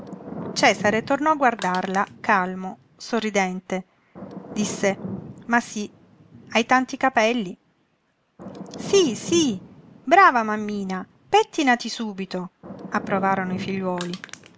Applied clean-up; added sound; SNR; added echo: none; Crushing + Thunder / Rain; 15 dB; none.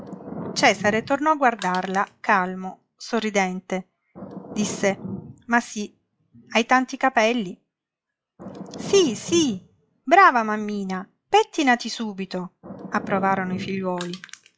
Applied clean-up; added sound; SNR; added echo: classical method log-MMSE.